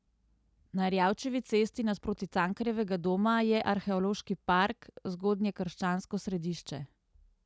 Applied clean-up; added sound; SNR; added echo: none; none; none; none.